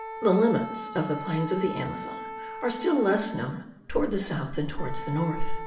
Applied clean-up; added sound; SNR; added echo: none; Wind instrument, woodwind instrument; 11 dB; reverberation time 0.7 s.